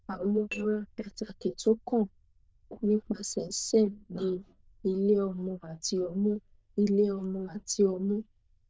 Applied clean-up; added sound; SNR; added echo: neural diffusion model UNIVERSE++.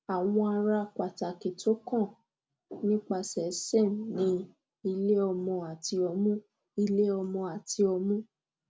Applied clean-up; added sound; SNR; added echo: none; none; none; none.